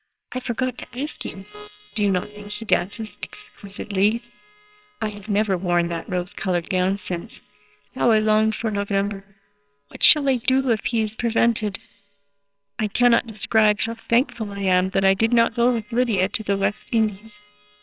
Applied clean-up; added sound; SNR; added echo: neural separator model SepFormer WHAMR!.